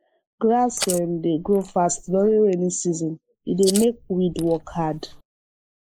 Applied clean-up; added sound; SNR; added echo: neural mask model Resemble Enhance denoiser.